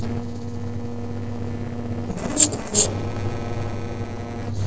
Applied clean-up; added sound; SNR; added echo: neural separator model SepFormer DNS4.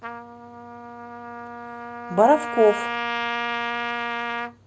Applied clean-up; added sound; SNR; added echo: none; Trumpet; 4 dB; none.